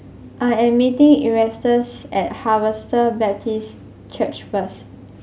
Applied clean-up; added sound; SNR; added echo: none; none; none; none.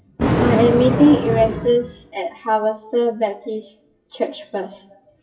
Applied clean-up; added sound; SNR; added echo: classical method WPE with log-MMSE.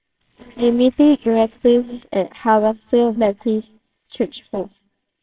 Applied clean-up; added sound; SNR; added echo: neural separator model SepFormer WHAMR!.